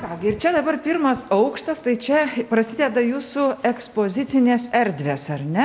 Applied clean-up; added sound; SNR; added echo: none; none; none; none.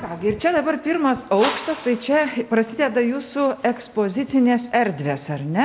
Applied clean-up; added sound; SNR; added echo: none; Whoosh, swoosh, swish; 10 dB; none.